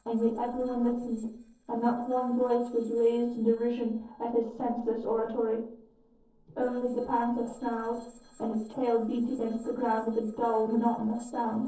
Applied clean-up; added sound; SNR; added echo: neural separator model SepFormer DNS4.